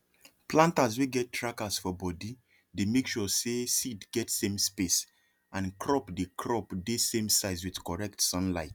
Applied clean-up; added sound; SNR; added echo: none; none; none; none.